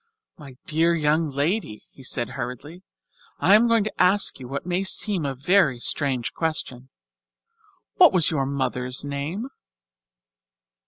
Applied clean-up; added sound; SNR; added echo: none; none; none; none.